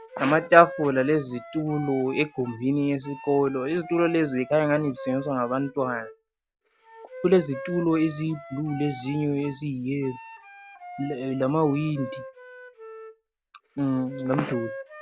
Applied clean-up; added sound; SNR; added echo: none; Wind instrument, woodwind instrument; 15 dB; none.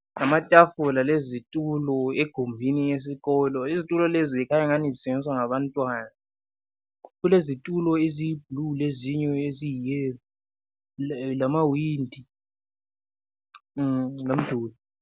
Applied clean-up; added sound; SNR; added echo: none; none; none; none.